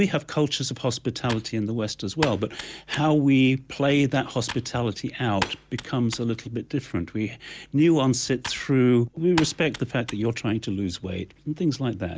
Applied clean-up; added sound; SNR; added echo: none; Computer keyboard; 14 dB; none.